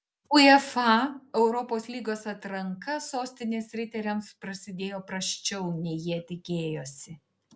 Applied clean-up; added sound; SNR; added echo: none; none; none; none.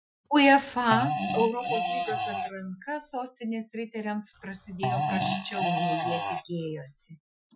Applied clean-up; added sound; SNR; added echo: classical method Wiener filter.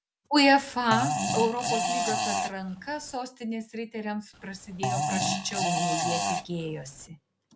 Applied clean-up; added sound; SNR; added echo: none; Fart; 1 dB; none.